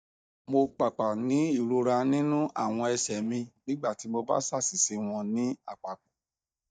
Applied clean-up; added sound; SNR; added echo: neural mask model DeepFilterNet 3.